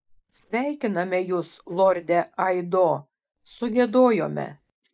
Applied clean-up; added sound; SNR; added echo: neural mask model DeepFilterNet 3.